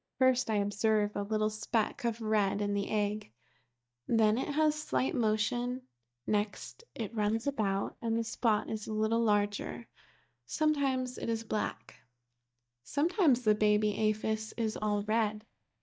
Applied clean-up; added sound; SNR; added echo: neural mask model DeepFilterNet 3.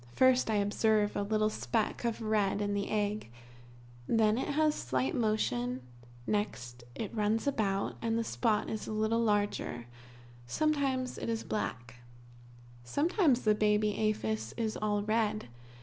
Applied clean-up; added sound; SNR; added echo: none; none; none; none.